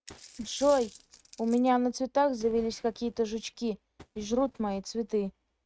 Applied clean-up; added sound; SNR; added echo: neural mask model RNNoise.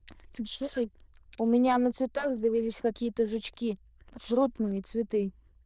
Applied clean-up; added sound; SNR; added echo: neural diffusion model UNIVERSE++.